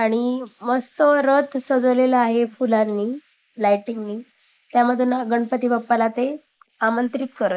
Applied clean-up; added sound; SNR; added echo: neural mask model Resemble Enhance denoiser.